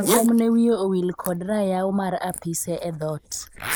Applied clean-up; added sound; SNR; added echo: neural mask model Resemble Enhance denoiser.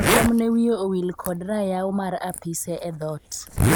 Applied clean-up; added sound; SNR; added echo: none; Zipper (clothing); 2 dB; none.